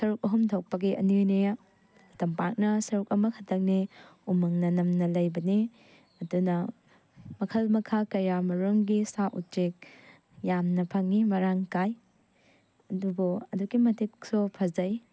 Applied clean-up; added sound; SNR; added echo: none; none; none; none.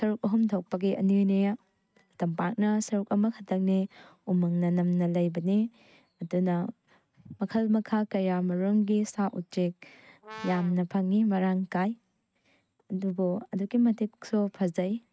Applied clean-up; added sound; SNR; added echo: neural mask model RNNoise.